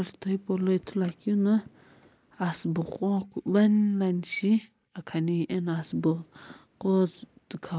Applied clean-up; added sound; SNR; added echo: neural mask model Resemble Enhance denoiser.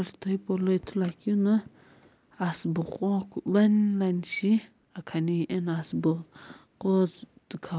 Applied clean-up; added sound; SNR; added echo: none; none; none; none.